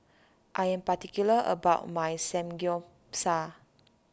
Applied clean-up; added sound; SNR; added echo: none; none; none; none.